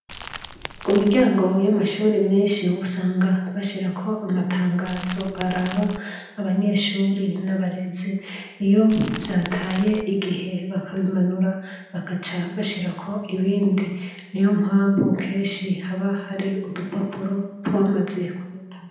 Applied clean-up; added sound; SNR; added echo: none; Crumpling, crinkling / Crackle; 13 dB; reverberation time 0.9 s.